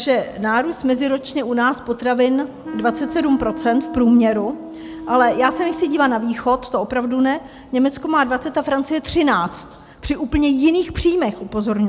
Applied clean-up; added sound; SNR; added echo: none; Wind instrument, woodwind instrument; 11 dB; none.